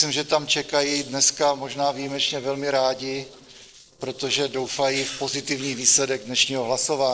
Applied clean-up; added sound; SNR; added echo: neural separator model SepFormer DNS4.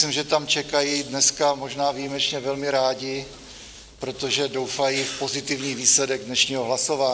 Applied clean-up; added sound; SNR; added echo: none; none; none; none.